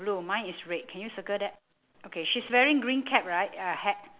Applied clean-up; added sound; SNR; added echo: none; none; none; none.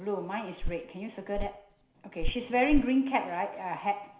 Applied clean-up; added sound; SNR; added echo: none; Walk, footsteps; 4 dB; reverberation time 0.5 s.